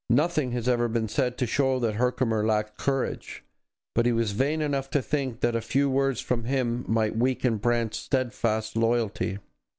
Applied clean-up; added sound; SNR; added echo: none; none; none; none.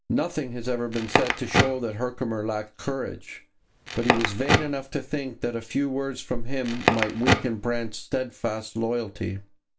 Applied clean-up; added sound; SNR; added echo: none; Crackle; 1 dB; reverberation time 0.2 s.